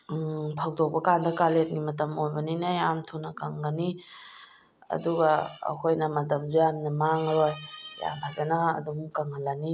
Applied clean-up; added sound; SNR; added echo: none; none; none; none.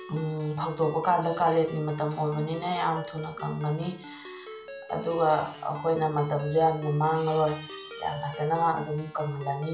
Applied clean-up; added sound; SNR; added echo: none; Ringtone; 15 dB; reverberation time 0.4 s.